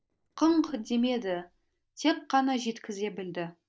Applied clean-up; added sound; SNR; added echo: neural separator model SepFormer DNS4.